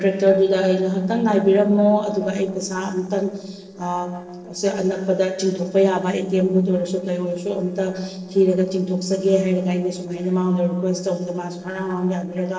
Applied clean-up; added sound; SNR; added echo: neural separator model SepFormer DNS4.